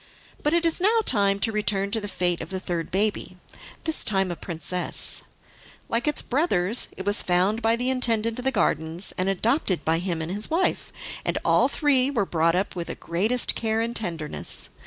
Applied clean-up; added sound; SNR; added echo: none; none; none; none.